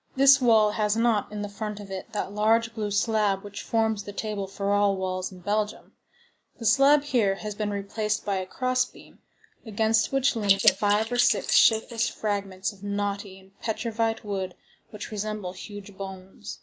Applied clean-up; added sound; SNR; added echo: neural mask model Resemble Enhance denoiser.